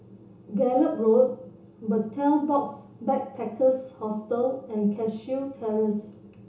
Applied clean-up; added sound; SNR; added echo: none; none; none; reverberation time 0.8 s.